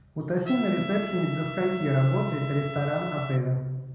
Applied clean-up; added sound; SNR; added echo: none; Trumpet; 12 dB; reverberation time 1.0 s.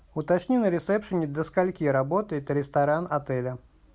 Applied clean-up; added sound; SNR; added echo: none; none; none; none.